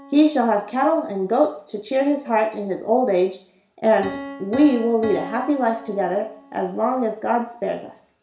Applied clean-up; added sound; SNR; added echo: none; Piano; 17 dB; reverberation time 0.5 s.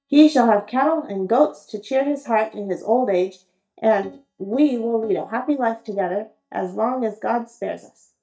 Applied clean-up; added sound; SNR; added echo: neural mask model DeepFilterNet 3.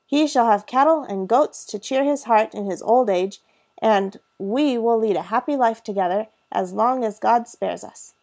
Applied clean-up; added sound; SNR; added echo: none; none; none; none.